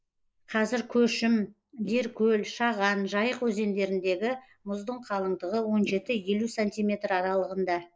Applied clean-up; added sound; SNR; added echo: neural mask model Resemble Enhance denoiser.